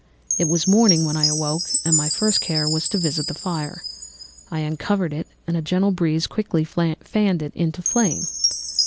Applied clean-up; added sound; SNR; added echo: none; Chime; 4 dB; none.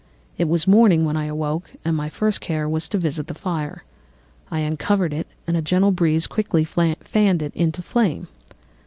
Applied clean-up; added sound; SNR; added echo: none; none; none; none.